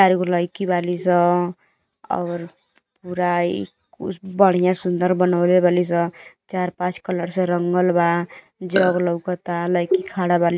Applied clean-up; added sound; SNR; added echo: neural mask model RNNoise.